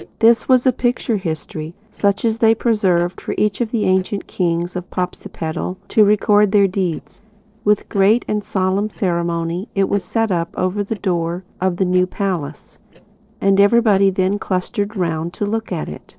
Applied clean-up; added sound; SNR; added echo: neural separator model SepFormer DNS4.